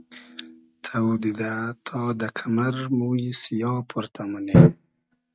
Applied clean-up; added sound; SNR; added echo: neural mask model RNNoise.